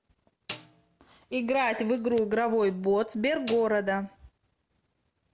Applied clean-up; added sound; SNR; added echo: none; Snare drum; 19 dB; none.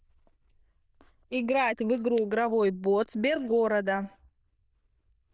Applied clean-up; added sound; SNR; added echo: neural diffusion model UNIVERSE++.